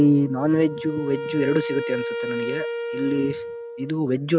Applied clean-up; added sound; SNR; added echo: none; Wind instrument, woodwind instrument; 7 dB; none.